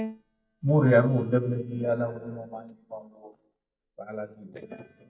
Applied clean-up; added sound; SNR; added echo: neural mask model DeepFilterNet 3.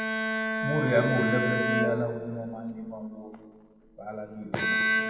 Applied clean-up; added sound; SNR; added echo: none; Bowed string instrument; -1 dB; reverberation time 2.0 s.